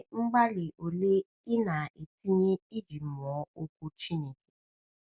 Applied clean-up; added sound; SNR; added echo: none; none; none; none.